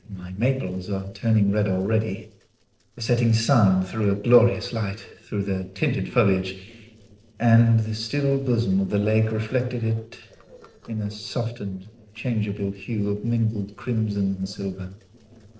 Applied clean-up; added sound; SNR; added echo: neural separator model SepFormer DNS4.